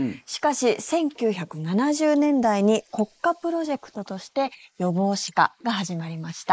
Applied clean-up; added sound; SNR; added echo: neural mask model Resemble Enhance denoiser.